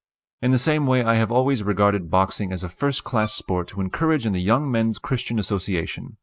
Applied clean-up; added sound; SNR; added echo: neural mask model RNNoise.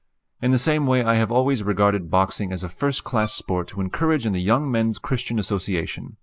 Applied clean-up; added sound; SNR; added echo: none; Bowed string instrument; 17 dB; none.